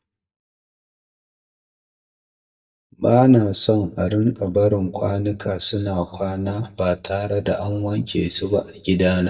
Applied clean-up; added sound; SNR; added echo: neural mask model DeepFilterNet 3.